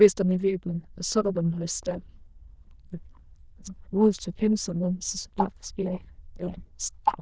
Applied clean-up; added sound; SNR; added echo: neural diffusion model UNIVERSE++.